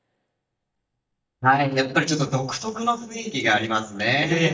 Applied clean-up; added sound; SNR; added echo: neural mask model DeepFilterNet 3.